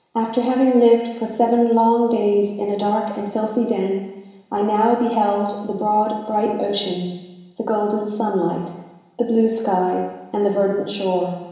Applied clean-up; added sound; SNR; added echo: none; none; none; reverberation time 1.0 s.